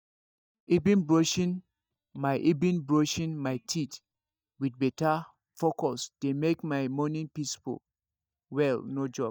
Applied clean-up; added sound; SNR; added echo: neural mask model DeepFilterNet 3.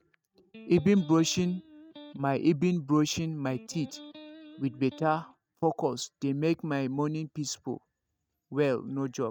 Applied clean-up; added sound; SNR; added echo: neural mask model RNNoise.